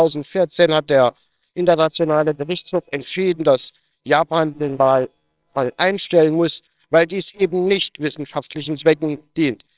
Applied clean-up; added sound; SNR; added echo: neural separator model SepFormer WHAMR!.